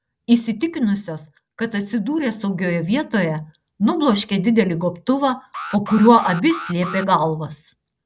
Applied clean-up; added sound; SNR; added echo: none; Alarm; 12 dB; none.